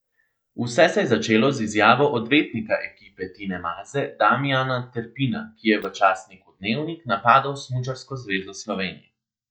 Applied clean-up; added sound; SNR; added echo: neural mask model DeepFilterNet 3.